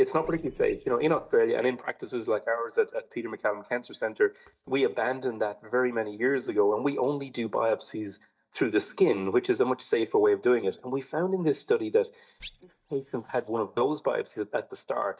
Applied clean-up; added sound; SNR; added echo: neural mask model DeepFilterNet 3.